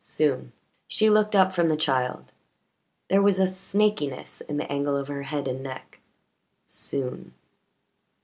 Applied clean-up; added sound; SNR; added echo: none; none; none; none.